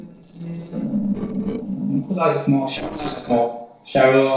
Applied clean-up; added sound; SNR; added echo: neural separator model SepFormer DNS4.